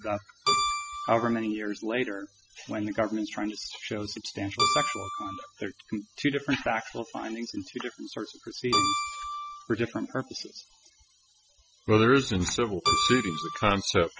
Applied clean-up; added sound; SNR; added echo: classical method spectral subtraction.